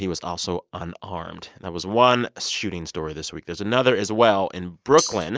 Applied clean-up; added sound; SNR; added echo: neural mask model DeepFilterNet 3.